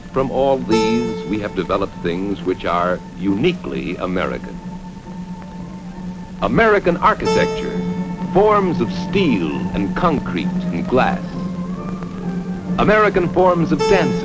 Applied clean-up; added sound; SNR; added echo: none; Keyboard (musical); 11 dB; none.